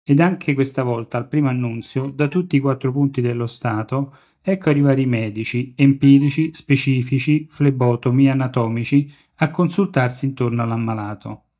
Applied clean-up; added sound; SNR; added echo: neural mask model DeepFilterNet 3.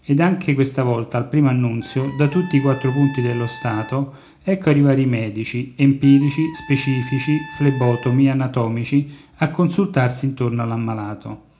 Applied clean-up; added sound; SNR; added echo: none; Trumpet; 20 dB; reverberation time 0.4 s.